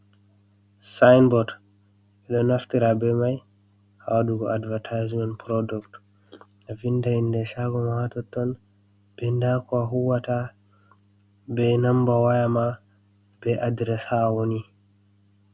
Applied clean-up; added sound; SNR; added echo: none; none; none; none.